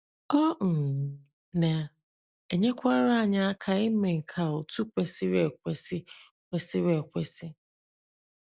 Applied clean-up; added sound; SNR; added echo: none; none; none; none.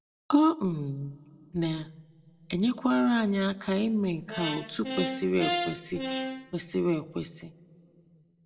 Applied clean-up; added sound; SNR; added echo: none; Brass instrument; 5 dB; reverberation time 1.3 s.